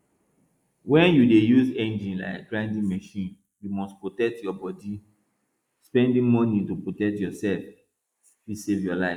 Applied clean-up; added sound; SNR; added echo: neural mask model Resemble Enhance denoiser.